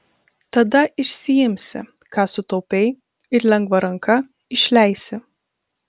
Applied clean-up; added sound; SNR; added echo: none; none; none; none.